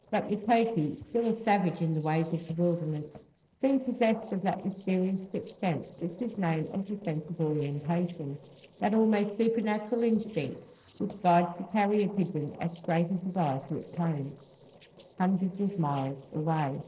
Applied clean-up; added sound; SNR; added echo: neural separator model SepFormer DNS4.